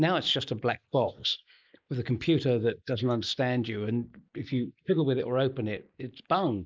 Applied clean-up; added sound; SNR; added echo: neural mask model Resemble Enhance denoiser.